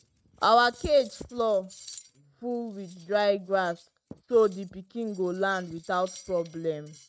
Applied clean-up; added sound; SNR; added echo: neural mask model RNNoise.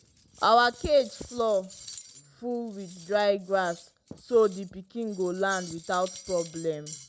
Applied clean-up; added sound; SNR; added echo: none; Cutlery, silverware; 19 dB; none.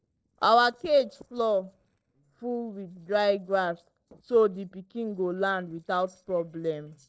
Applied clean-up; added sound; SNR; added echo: neural separator model SepFormer DNS4.